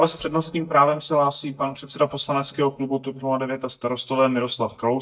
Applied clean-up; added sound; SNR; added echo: neural mask model DeepFilterNet 3.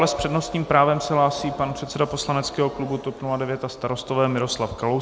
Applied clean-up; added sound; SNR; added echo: none; none; none; none.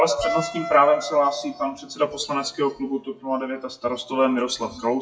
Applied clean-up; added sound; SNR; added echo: classical method WPE with log-MMSE.